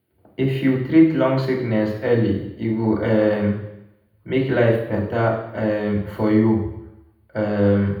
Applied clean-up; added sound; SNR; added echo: none; none; none; reverberation time 0.8 s.